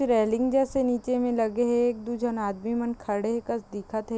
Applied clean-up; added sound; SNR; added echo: none; none; none; none.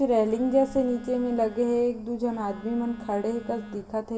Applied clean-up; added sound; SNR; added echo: none; Telephone; 18 dB; reverberation time 2.9 s.